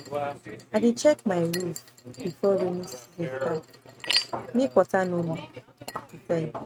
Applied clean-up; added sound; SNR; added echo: neural mask model RNNoise.